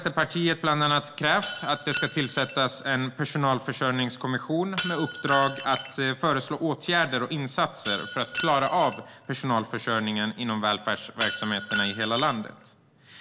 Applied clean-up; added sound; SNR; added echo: none; Shatter; 10 dB; none.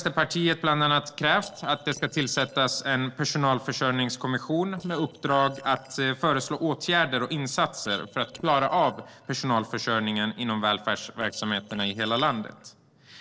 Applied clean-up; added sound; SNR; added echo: neural separator model SepFormer DNS4.